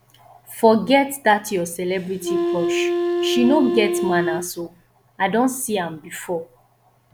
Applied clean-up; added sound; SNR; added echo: none; Wind instrument, woodwind instrument; 1 dB; none.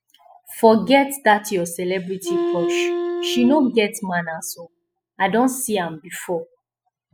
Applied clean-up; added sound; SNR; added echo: classical method spectral subtraction.